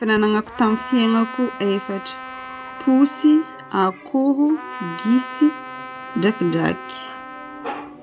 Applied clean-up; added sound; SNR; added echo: none; Trumpet; 14 dB; none.